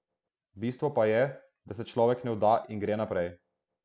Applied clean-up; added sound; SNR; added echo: none; none; none; none.